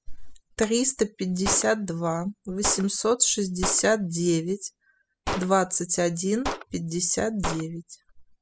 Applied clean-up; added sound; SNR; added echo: classical method spectral subtraction.